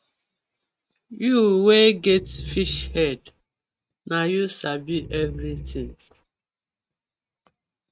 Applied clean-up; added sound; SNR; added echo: neural mask model RNNoise.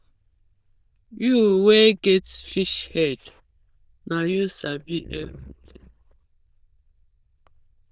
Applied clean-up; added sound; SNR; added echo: neural diffusion model UNIVERSE++.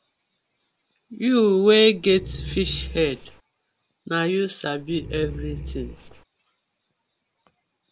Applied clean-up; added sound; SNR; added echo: none; Growling; 10 dB; none.